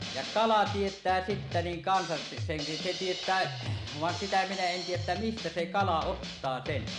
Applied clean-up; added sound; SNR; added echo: none; Drum kit; 7 dB; none.